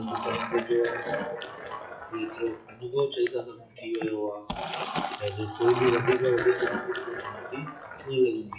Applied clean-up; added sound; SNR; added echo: classical method WPE with log-MMSE.